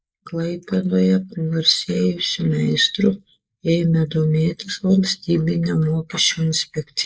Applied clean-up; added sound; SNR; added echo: neural mask model Resemble Enhance denoiser.